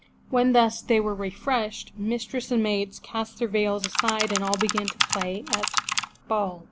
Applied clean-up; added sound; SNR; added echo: none; Computer keyboard; 2 dB; none.